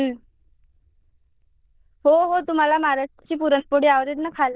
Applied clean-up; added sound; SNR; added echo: neural diffusion model UNIVERSE++.